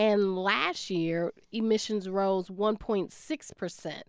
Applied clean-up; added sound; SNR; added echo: none; none; none; none.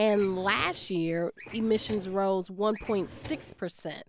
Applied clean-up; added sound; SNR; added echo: none; Drawer open or close; 17 dB; none.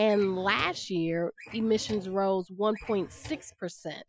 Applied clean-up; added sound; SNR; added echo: classical method Wiener filter.